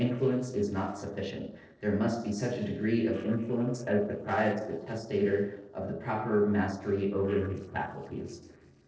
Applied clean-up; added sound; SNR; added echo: neural separator model SepFormer DNS4.